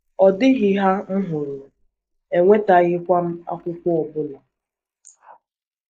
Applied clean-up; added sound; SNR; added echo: neural mask model Resemble Enhance denoiser.